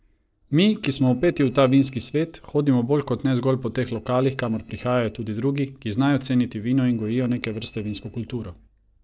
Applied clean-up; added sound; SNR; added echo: neural separator model SepFormer DNS4.